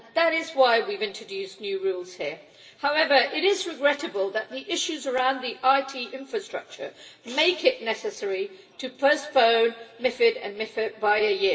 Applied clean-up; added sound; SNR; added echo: none; none; none; reverberation time 0.8 s.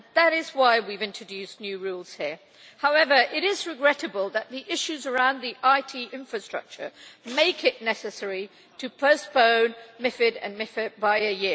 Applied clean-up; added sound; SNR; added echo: none; none; none; none.